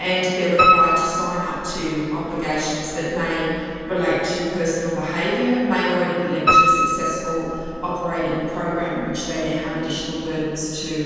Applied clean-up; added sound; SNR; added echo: none; Piano; 2 dB; reverberation time 2.1 s.